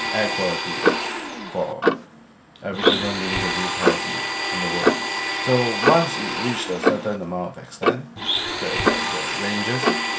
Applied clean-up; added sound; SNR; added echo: none; Clock + Domestic sounds, home sounds; -4 dB; none.